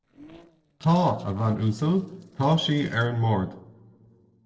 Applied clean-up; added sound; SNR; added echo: neural separator model SepFormer DNS4.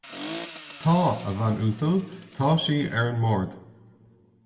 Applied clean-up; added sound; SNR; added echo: none; Accelerating, revving, vroom; 15 dB; reverberation time 1.0 s.